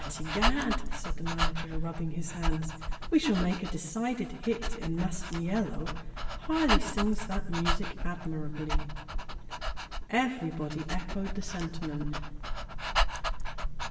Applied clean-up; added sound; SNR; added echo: none; Dog; -2 dB; reverberation time 1.1 s.